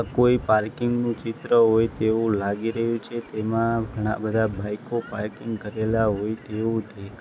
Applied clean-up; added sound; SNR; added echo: none; none; none; none.